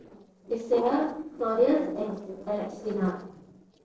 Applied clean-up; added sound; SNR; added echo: neural separator model SepFormer DNS4.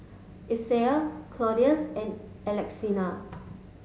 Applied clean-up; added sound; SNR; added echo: none; none; none; none.